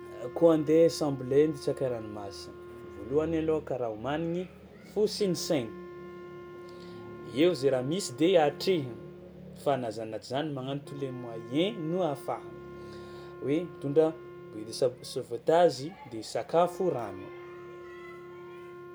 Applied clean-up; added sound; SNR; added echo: none; Wind instrument, woodwind instrument; 17 dB; none.